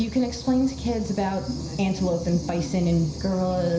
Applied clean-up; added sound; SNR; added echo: none; none; none; reverberation time 0.5 s.